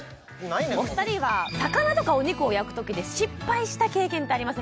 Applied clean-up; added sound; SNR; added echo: none; none; none; none.